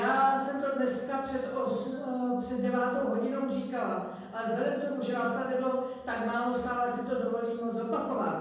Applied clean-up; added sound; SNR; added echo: none; none; none; reverberation time 1.3 s.